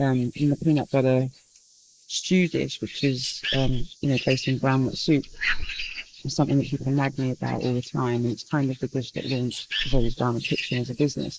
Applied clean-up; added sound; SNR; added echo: neural mask model Resemble Enhance denoiser.